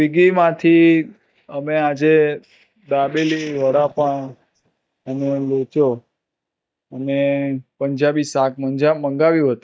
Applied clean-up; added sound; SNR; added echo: neural mask model DeepFilterNet 3.